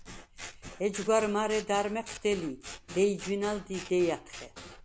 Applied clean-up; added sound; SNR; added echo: none; Scissors; 14 dB; none.